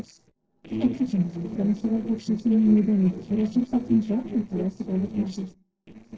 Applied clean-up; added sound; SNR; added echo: neural separator model SepFormer DNS4.